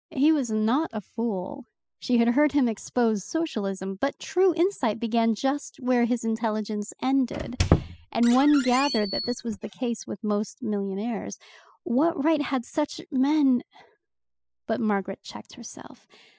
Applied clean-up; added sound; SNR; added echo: classical method spectral subtraction.